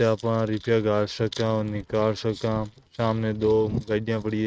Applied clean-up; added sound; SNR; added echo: neural mask model RNNoise.